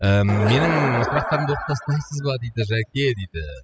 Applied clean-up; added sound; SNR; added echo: classical method spectral subtraction.